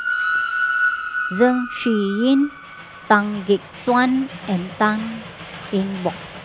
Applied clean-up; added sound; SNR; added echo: none; Train; 6 dB; none.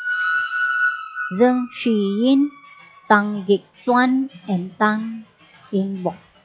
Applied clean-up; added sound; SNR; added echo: classical method log-MMSE.